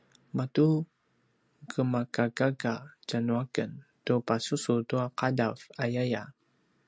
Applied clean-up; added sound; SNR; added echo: none; none; none; none.